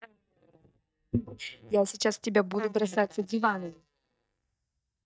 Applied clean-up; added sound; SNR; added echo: neural mask model DeepFilterNet 3.